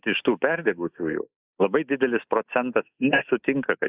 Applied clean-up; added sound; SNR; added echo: neural mask model Resemble Enhance denoiser.